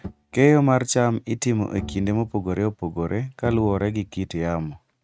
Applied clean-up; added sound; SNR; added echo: neural mask model RNNoise.